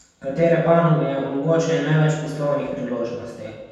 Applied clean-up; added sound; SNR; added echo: none; none; none; reverberation time 1.1 s.